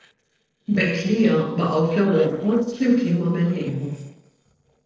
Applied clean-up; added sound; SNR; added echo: neural separator model SepFormer DNS4.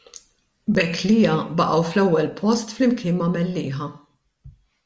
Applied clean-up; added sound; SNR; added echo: none; none; none; none.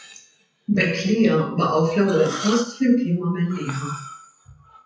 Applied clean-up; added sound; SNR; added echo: classical method WPE with log-MMSE.